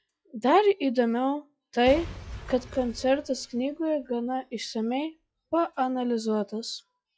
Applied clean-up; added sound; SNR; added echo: classical method log-MMSE.